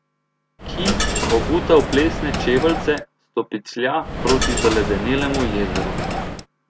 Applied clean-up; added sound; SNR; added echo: none; Coin (dropping); 1 dB; none.